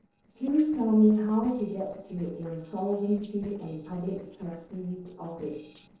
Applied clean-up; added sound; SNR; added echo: neural separator model SepFormer DNS4.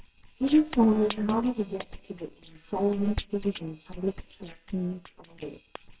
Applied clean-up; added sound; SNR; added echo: neural separator model SepFormer WHAMR!.